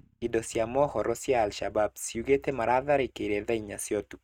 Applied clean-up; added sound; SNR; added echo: neural mask model RNNoise.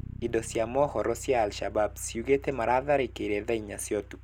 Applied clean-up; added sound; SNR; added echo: none; Bass guitar; 15 dB; none.